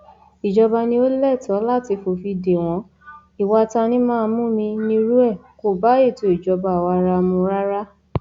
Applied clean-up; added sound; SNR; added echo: none; none; none; none.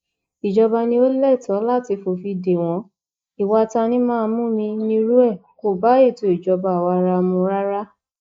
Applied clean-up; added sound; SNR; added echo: neural mask model Resemble Enhance denoiser.